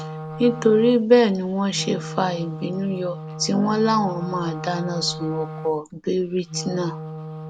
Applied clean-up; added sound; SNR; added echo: none; Wind instrument, woodwind instrument; 11 dB; none.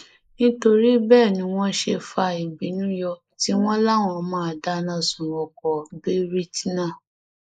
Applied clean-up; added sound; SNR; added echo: neural mask model Resemble Enhance denoiser.